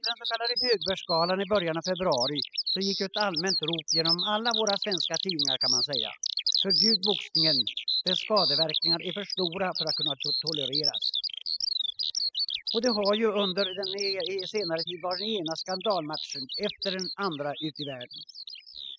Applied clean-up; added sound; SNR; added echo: classical method spectral subtraction.